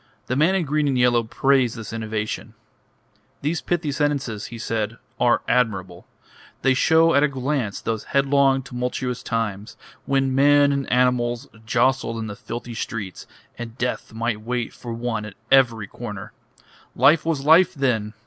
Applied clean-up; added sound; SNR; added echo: none; none; none; none.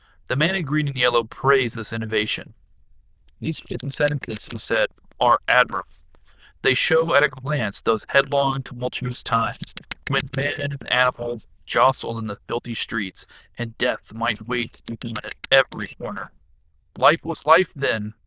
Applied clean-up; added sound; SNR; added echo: neural diffusion model UNIVERSE++.